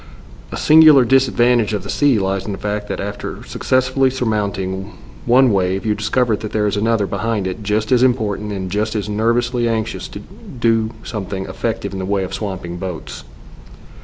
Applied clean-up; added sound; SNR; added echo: none; none; none; none.